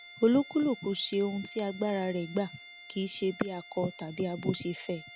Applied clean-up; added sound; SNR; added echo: none; Bowed string instrument; 18 dB; none.